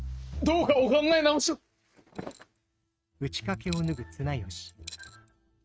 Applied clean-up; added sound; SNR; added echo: neural mask model RNNoise.